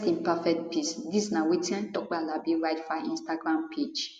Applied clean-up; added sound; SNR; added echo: none; none; none; none.